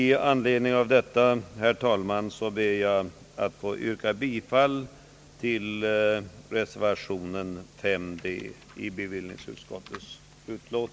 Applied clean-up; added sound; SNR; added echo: none; none; none; none.